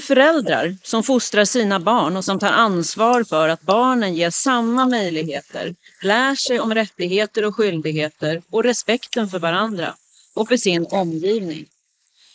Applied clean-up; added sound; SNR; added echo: neural mask model Resemble Enhance denoiser.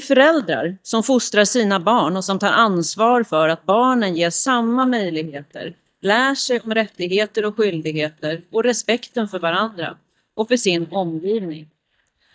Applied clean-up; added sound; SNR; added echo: neural mask model DeepFilterNet 3.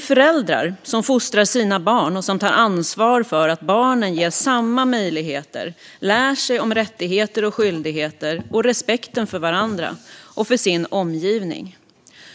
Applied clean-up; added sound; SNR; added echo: none; none; none; none.